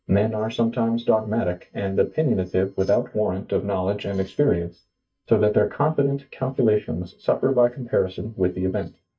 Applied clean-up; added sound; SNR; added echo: neural mask model DeepFilterNet 3.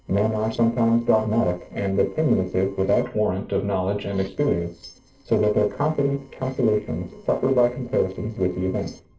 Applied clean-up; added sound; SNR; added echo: neural separator model SepFormer DNS4.